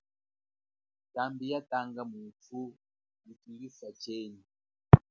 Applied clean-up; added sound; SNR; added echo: none; none; none; none.